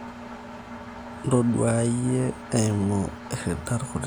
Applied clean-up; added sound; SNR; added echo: none; Engine; 13 dB; none.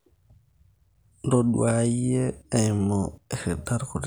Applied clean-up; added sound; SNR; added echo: none; none; none; none.